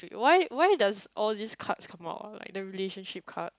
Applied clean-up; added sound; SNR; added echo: none; none; none; none.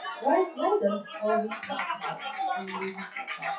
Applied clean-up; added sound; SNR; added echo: classical method WPE with log-MMSE.